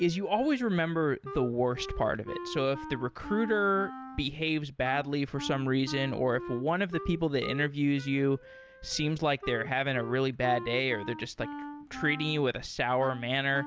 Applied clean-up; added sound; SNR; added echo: none; Wind instrument, woodwind instrument; 13 dB; none.